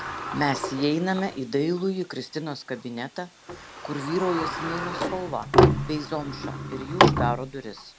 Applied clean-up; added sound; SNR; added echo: none; Sliding door; -2 dB; none.